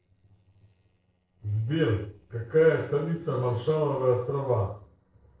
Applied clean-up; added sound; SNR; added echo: neural separator model SepFormer DNS4.